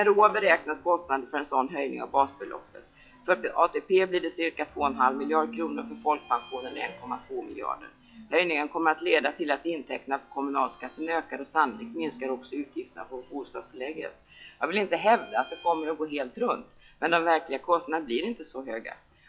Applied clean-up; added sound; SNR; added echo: classical method log-MMSE.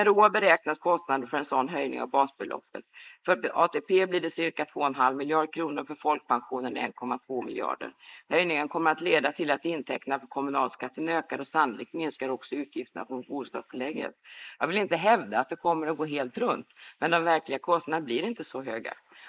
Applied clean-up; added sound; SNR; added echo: neural mask model Resemble Enhance denoiser.